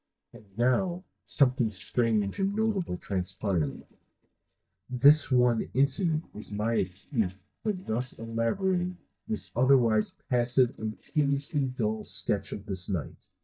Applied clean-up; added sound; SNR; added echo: neural mask model DeepFilterNet 3.